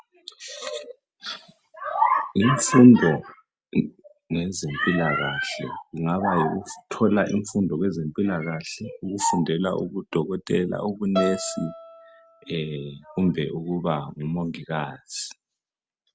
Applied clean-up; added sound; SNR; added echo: none; Bowed string instrument; 10 dB; none.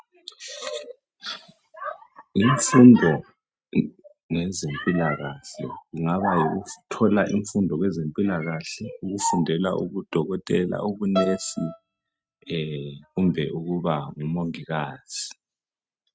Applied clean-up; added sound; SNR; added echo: neural mask model RNNoise.